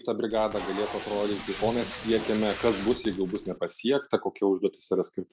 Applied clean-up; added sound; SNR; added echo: none; Packing tape, duct tape; 11 dB; none.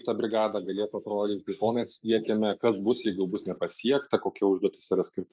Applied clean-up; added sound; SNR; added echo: neural mask model Resemble Enhance denoiser.